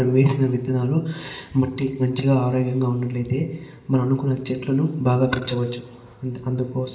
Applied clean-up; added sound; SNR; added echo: none; none; none; reverberation time 1.7 s.